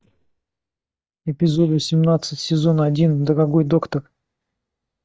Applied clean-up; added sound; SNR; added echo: neural mask model DeepFilterNet 3.